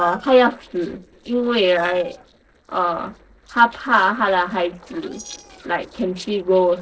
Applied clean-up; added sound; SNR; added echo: neural separator model SepFormer DNS4.